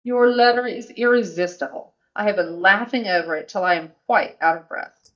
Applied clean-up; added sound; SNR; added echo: neural mask model DeepFilterNet 3.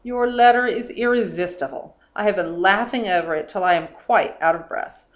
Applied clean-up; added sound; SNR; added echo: none; none; none; none.